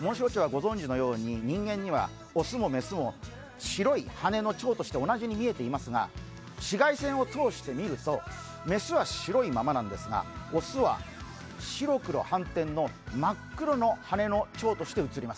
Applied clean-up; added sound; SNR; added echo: none; none; none; none.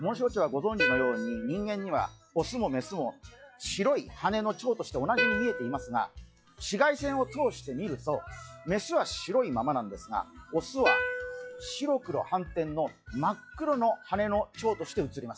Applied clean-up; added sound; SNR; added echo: classical method log-MMSE.